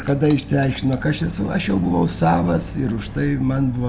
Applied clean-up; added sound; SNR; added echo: none; Wind; 19 dB; none.